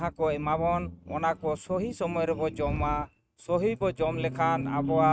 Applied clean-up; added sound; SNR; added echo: neural mask model RNNoise.